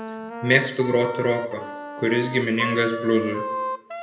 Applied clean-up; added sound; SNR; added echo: none; Wind instrument, woodwind instrument; 8 dB; reverberation time 0.7 s.